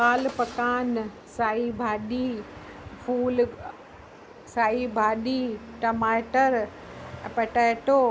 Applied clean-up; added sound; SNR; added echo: none; Engine starting / Accelerating, revving, vroom / Motor vehicle (road); 19 dB; none.